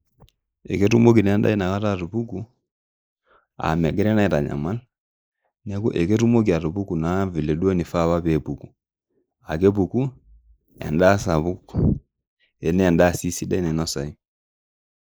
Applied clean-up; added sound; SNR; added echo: neural mask model Resemble Enhance denoiser.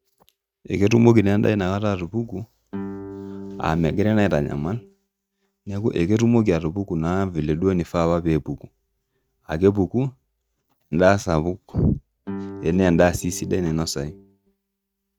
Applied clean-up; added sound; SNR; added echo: neural mask model RNNoise.